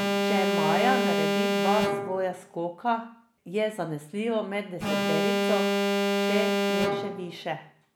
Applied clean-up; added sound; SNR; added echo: none; Alarm; -3 dB; none.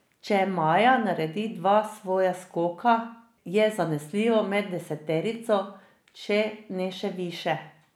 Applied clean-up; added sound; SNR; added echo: none; none; none; none.